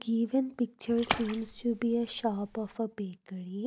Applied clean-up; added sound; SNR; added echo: none; Splash, splatter; 6 dB; none.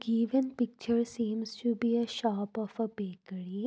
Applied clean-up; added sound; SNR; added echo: none; none; none; none.